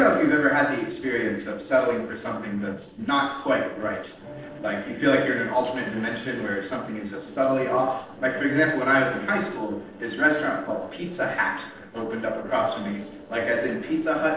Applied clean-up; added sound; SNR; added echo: neural separator model SepFormer DNS4.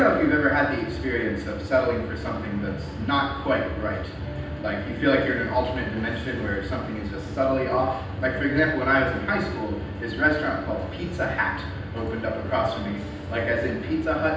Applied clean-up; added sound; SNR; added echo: none; Acoustic guitar; 19 dB; reverberation time 0.9 s.